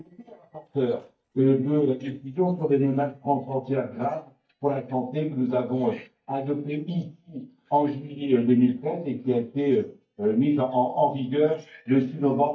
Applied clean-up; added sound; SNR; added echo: neural mask model DeepFilterNet 3.